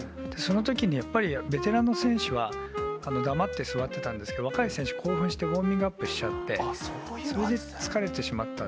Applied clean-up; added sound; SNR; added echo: none; Wind instrument, woodwind instrument; 7 dB; none.